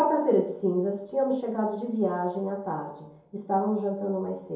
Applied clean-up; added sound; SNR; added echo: none; none; none; reverberation time 2.8 s.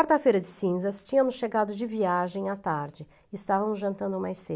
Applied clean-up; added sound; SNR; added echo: none; none; none; none.